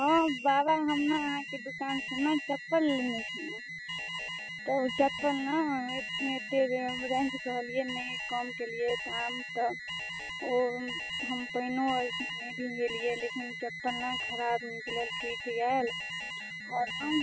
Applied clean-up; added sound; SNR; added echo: classical method spectral subtraction.